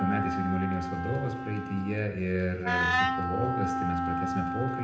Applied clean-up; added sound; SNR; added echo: none; Wind instrument, woodwind instrument; 0 dB; reverberation time 0.8 s.